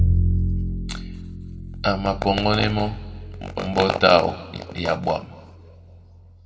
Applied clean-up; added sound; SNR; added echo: none; Bowed string instrument; 3 dB; reverberation time 1.4 s.